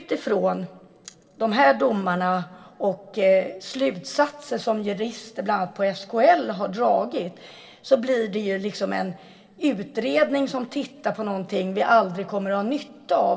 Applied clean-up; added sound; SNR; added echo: none; none; none; reverberation time 1.5 s.